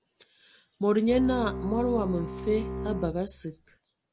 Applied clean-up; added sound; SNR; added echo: none; Bowed string instrument; 7 dB; none.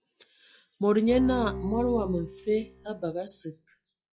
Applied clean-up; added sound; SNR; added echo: classical method log-MMSE.